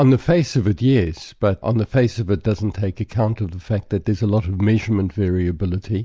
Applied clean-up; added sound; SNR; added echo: none; none; none; none.